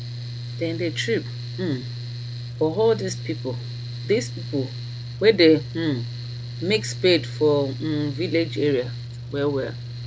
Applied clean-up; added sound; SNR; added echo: none; Mechanical fan; 8 dB; none.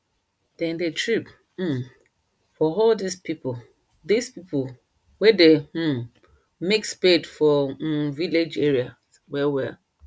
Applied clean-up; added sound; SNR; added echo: none; none; none; none.